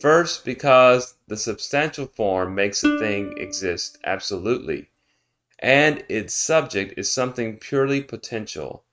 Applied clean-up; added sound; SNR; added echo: neural mask model RNNoise.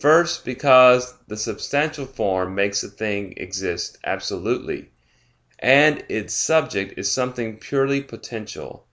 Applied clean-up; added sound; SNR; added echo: none; none; none; none.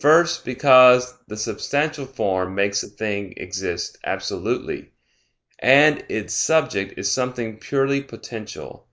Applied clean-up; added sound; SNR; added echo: neural mask model Resemble Enhance denoiser.